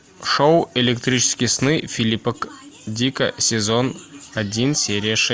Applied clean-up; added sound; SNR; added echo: none; none; none; none.